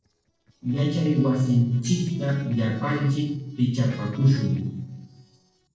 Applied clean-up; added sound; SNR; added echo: neural separator model SepFormer DNS4.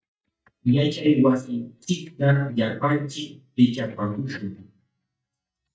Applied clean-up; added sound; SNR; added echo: neural mask model DeepFilterNet 3.